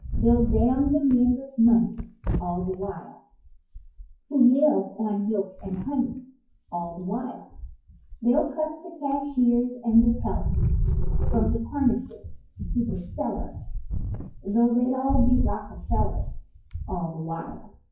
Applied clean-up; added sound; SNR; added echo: classical method WPE with log-MMSE.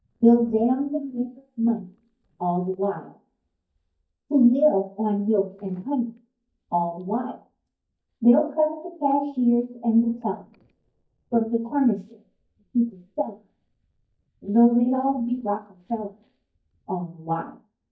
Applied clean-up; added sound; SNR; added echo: neural mask model DeepFilterNet 3.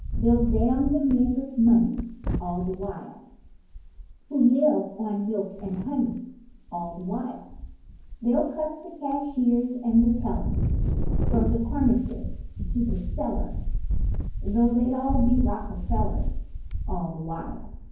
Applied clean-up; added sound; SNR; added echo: none; Wind; 3 dB; reverberation time 0.9 s.